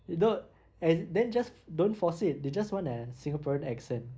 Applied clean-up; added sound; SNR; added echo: none; none; none; none.